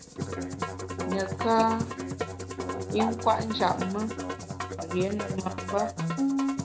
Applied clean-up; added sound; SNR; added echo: none; Musical instrument; 2 dB; none.